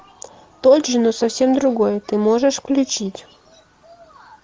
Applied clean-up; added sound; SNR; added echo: none; none; none; none.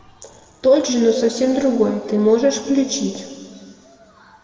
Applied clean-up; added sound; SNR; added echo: none; none; none; reverberation time 2.0 s.